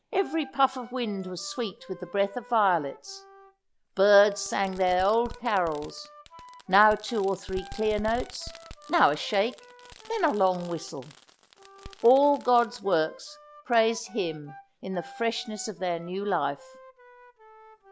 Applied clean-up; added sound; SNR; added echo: none; Wind instrument, woodwind instrument + Fireworks; 19 dB; none.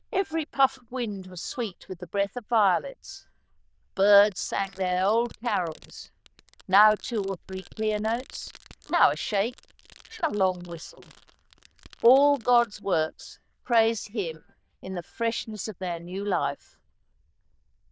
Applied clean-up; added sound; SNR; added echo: neural diffusion model UNIVERSE++.